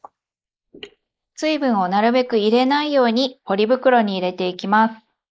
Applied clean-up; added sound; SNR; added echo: neural mask model Resemble Enhance denoiser.